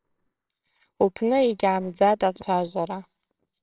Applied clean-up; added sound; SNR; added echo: neural separator model SepFormer WHAMR!.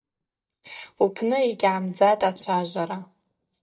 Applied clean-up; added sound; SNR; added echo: neural mask model DeepFilterNet 3.